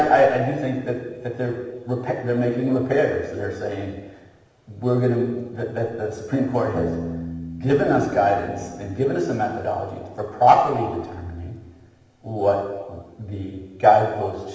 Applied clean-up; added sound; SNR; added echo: none; Piano; 17 dB; reverberation time 1.2 s.